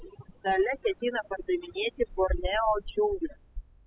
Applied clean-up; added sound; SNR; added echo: classical method spectral subtraction.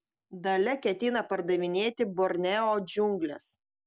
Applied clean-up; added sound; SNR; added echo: none; none; none; none.